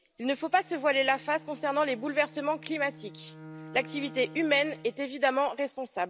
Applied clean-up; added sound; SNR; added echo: none; Bowed string instrument; 19 dB; none.